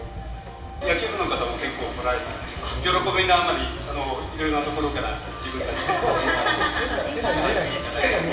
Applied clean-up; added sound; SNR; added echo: none; none; none; reverberation time 1.2 s.